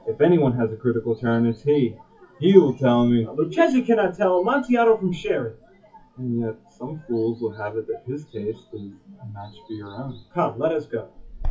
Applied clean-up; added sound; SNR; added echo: classical method WPE with log-MMSE.